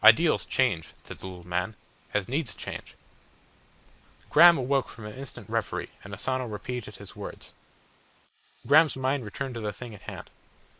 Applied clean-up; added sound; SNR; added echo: neural mask model Resemble Enhance denoiser.